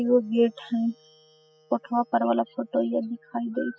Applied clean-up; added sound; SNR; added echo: classical method spectral subtraction.